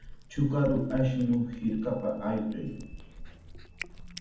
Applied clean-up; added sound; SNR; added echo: none; Cat; 13 dB; reverberation time 0.8 s.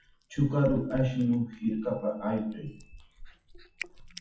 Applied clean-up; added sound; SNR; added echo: classical method WPE with log-MMSE.